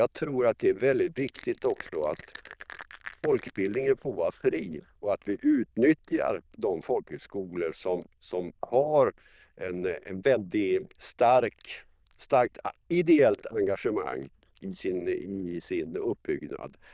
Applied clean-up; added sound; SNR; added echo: neural diffusion model UNIVERSE++.